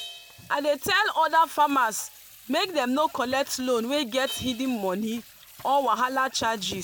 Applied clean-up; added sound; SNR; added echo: none; Sink (filling or washing) / Water tap, faucet + Crash cymbal; 20 dB; none.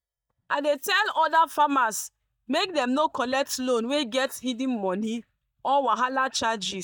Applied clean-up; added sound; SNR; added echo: neural mask model DeepFilterNet 3.